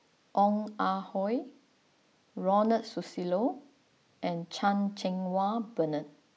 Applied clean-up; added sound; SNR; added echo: none; none; none; none.